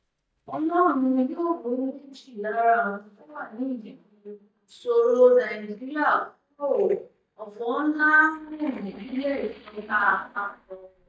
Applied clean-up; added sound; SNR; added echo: neural mask model DeepFilterNet 3.